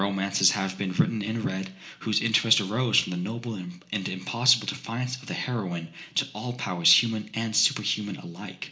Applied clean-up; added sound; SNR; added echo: none; none; none; reverberation time 0.4 s.